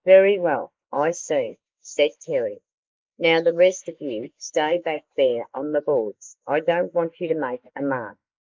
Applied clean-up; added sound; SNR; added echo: neural mask model Resemble Enhance denoiser.